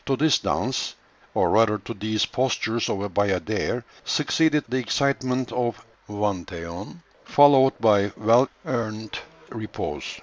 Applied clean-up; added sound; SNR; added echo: none; none; none; none.